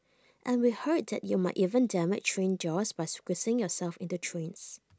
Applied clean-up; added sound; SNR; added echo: none; none; none; none.